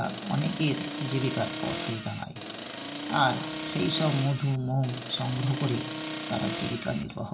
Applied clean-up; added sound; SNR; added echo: none; Accelerating, revving, vroom; 6 dB; reverberation time 2.8 s.